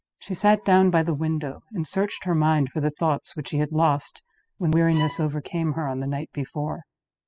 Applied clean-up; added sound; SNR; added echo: classical method spectral subtraction.